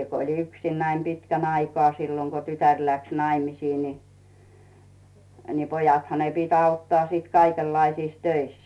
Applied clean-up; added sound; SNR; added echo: none; none; none; none.